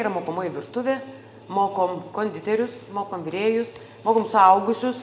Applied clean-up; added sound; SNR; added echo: none; none; none; none.